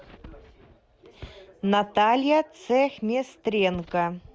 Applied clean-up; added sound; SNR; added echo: none; none; none; none.